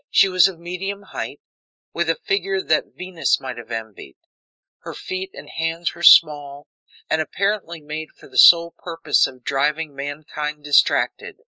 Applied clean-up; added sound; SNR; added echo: neural mask model Resemble Enhance denoiser.